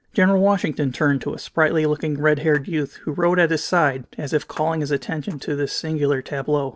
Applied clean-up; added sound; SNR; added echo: neural separator model SepFormer DNS4.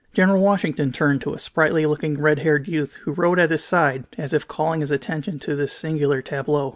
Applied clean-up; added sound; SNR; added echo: none; none; none; none.